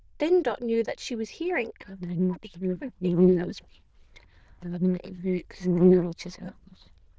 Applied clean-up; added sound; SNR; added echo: neural diffusion model UNIVERSE++.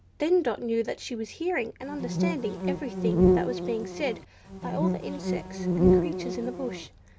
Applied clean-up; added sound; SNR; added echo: none; Insect; -5 dB; none.